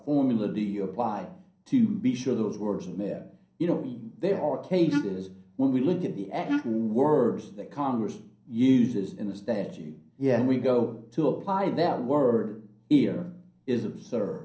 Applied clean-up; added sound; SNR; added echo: none; Wind instrument, woodwind instrument; 4 dB; reverberation time 0.6 s.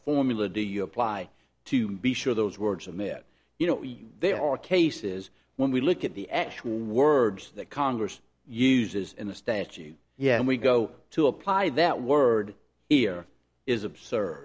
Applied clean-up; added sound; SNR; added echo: none; none; none; none.